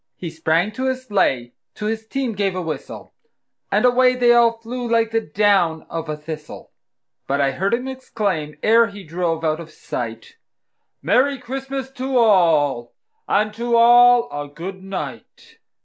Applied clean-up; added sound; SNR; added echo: none; none; none; none.